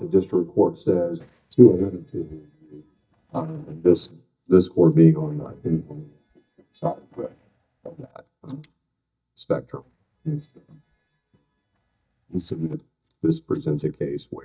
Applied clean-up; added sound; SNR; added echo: neural mask model DeepFilterNet 3.